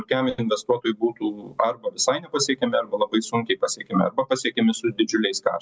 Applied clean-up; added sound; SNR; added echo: none; none; none; none.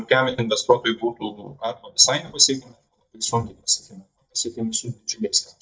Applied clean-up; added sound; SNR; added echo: neural mask model DeepFilterNet 3.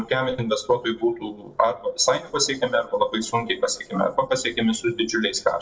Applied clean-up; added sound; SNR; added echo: neural separator model SepFormer DNS4.